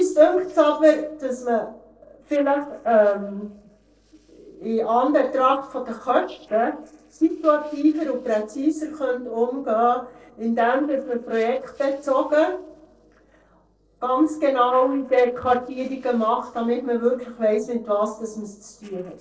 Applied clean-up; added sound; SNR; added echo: neural separator model SepFormer DNS4.